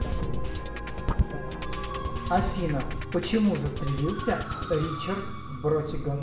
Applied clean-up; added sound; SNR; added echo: none; Musical instrument; 2 dB; reverberation time 0.7 s.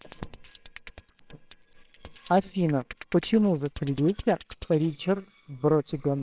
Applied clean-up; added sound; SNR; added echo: neural separator model SepFormer WHAMR!.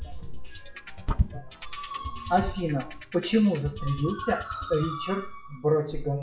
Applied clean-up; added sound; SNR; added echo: classical method WPE with log-MMSE.